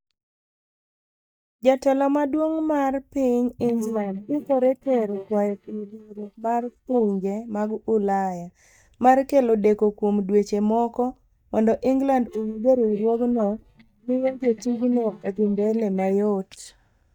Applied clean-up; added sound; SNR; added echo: neural mask model DeepFilterNet 3.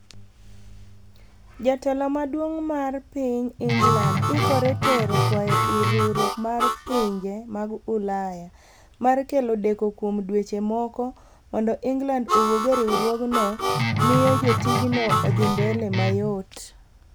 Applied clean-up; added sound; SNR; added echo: none; Guitar + Harmonica; -3 dB; none.